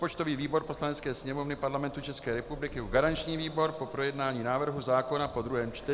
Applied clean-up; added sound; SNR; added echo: none; Purr; 17 dB; none.